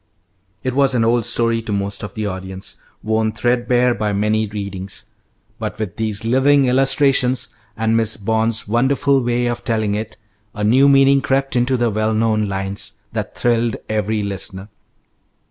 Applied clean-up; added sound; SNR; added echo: none; none; none; none.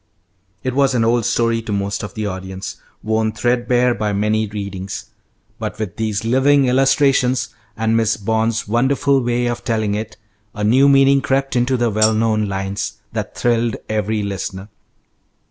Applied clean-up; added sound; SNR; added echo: none; Tambourine; 9 dB; none.